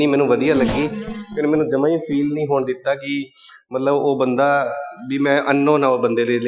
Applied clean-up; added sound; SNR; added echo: classical method Wiener filter.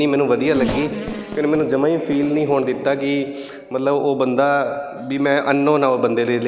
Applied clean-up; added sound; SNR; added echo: none; Race car, auto racing / Accelerating, revving, vroom; 14 dB; none.